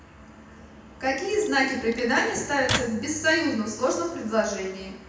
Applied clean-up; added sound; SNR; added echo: none; Microwave oven; 9 dB; reverberation time 0.9 s.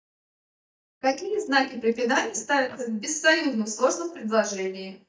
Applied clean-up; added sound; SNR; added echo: neural mask model DeepFilterNet 3.